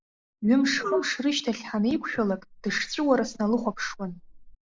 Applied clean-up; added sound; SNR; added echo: neural mask model Resemble Enhance denoiser.